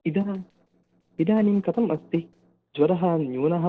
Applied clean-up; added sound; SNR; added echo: neural separator model SepFormer DNS4.